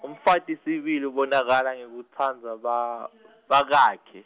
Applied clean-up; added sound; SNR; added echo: none; none; none; none.